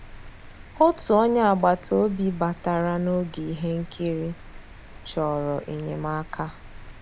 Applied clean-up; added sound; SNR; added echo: none; Rain; 17 dB; none.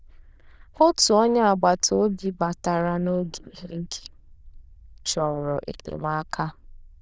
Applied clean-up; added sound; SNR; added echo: neural diffusion model UNIVERSE++.